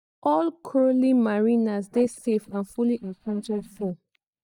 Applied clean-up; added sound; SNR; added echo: neural mask model DeepFilterNet 3.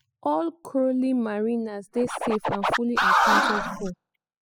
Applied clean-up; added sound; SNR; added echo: classical method spectral subtraction.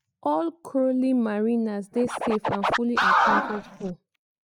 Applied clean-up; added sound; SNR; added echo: neural mask model RNNoise.